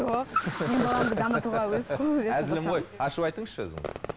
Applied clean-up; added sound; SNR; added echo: none; Car + Fireworks; 8 dB; none.